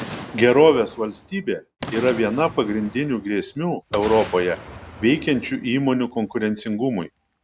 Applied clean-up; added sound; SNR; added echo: none; Boom; 16 dB; none.